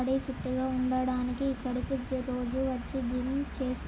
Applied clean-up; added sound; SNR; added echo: none; none; none; none.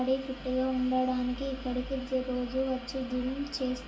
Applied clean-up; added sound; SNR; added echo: none; none; none; reverberation time 0.2 s.